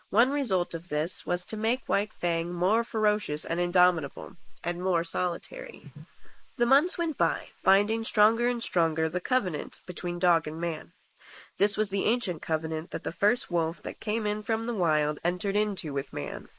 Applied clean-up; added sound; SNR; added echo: neural mask model Resemble Enhance denoiser.